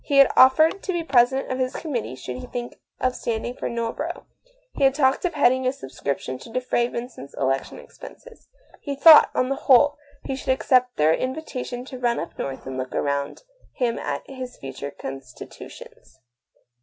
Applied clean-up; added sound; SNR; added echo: none; none; none; none.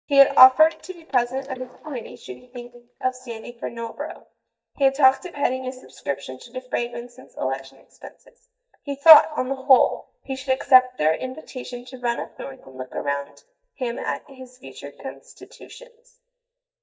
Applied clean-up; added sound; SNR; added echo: neural mask model DeepFilterNet 3.